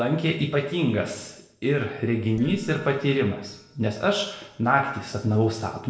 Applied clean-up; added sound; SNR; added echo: neural separator model SepFormer DNS4.